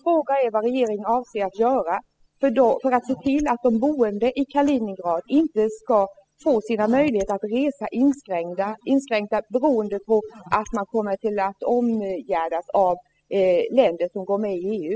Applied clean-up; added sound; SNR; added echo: classical method spectral subtraction.